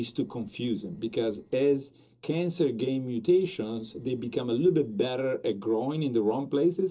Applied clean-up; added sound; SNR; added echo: neural separator model SepFormer DNS4.